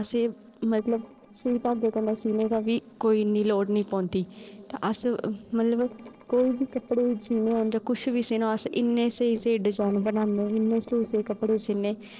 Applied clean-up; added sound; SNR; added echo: neural separator model SepFormer DNS4.